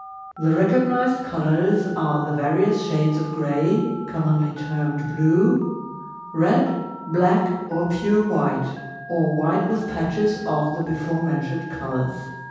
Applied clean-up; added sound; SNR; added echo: none; Telephone; 16 dB; reverberation time 1.1 s.